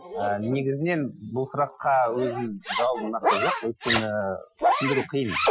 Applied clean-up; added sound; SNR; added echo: classical method Wiener filter.